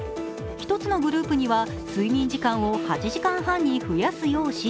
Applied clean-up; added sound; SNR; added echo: none; none; none; none.